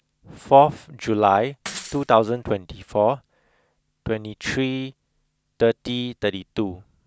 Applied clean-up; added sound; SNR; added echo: none; Shatter / Crushing; 16 dB; none.